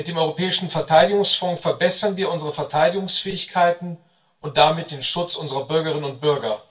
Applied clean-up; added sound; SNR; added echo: none; none; none; reverberation time 0.2 s.